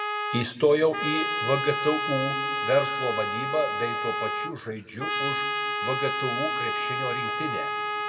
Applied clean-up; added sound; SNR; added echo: none; Trumpet; 0 dB; reverberation time 1.4 s.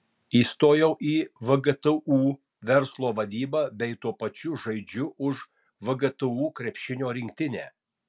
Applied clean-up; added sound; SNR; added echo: none; none; none; none.